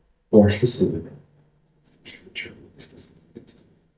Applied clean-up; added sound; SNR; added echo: neural mask model DeepFilterNet 3.